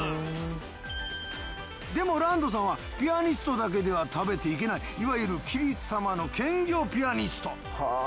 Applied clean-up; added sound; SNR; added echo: none; none; none; none.